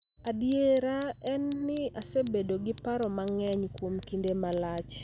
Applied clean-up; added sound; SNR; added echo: none; Alarm; -1 dB; none.